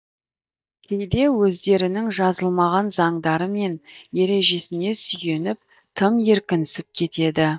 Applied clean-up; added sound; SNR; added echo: neural mask model DeepFilterNet 3.